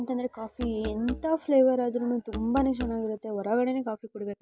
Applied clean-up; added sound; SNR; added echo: none; Musical instrument; 13 dB; none.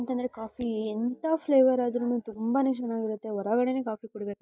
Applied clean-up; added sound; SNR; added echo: neural mask model DeepFilterNet 3.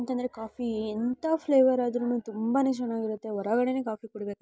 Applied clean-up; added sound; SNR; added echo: none; none; none; none.